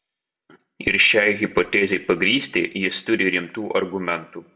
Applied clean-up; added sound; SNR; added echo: none; none; none; reverberation time 0.4 s.